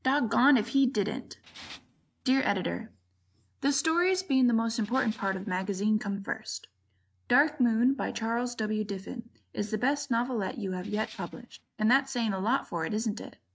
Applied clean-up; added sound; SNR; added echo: neural mask model RNNoise.